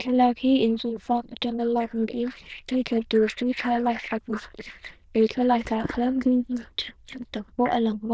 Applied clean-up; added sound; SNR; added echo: neural diffusion model UNIVERSE++.